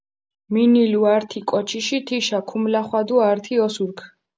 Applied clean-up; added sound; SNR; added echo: none; none; none; none.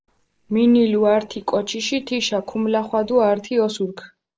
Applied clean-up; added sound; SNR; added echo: neural separator model SepFormer DNS4.